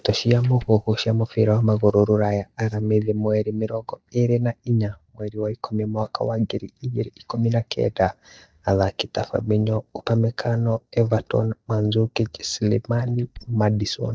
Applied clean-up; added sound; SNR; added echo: neural mask model DeepFilterNet 3.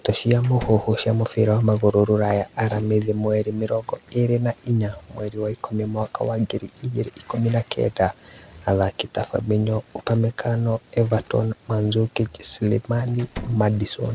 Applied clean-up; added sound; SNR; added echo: none; Slam; 14 dB; none.